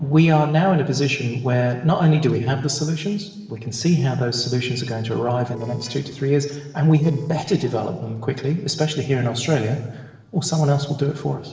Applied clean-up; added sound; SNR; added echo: neural separator model SepFormer DNS4.